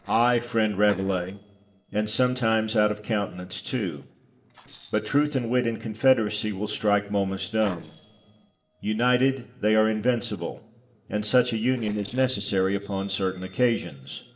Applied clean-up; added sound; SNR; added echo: neural separator model SepFormer DNS4.